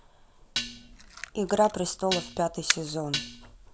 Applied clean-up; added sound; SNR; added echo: none; Camera + Dishes, pots, and pans; 5 dB; none.